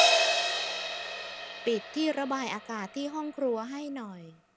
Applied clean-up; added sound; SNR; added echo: none; Crash cymbal; -3 dB; none.